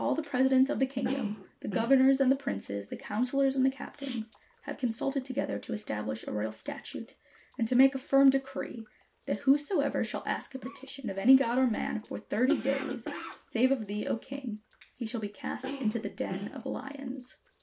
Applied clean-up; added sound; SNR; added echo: none; Cough; 16 dB; none.